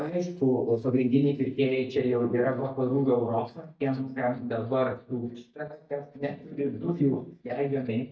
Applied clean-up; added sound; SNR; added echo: neural mask model DeepFilterNet 3.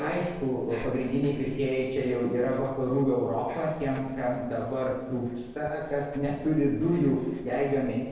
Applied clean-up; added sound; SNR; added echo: none; Breathing; 18 dB; reverberation time 1.2 s.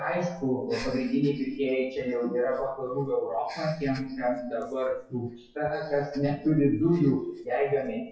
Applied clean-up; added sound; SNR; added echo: classical method WPE with log-MMSE.